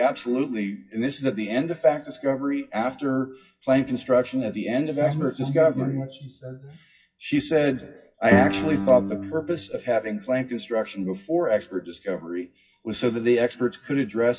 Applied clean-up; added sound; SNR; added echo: classical method WPE with log-MMSE.